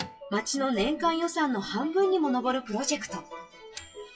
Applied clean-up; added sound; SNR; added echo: classical method WPE with log-MMSE.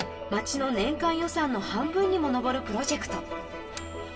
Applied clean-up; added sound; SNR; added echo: none; Microwave oven / Bell; 19 dB; reverberation time 3.0 s.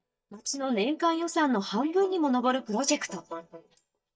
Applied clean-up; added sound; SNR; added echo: neural mask model DeepFilterNet 3.